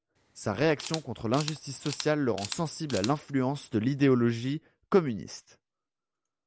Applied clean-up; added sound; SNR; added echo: none; Camera; 14 dB; none.